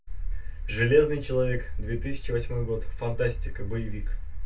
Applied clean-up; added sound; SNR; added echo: none; none; none; reverberation time 0.2 s.